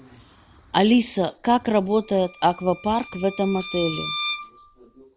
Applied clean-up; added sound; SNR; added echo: none; Bowed string instrument; 11 dB; none.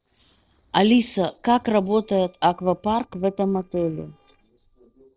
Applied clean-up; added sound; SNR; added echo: neural separator model SepFormer DNS4.